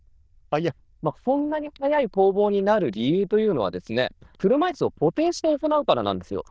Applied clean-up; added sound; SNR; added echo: neural diffusion model UNIVERSE++.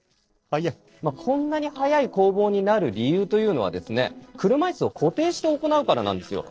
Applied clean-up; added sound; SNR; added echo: neural separator model SepFormer DNS4.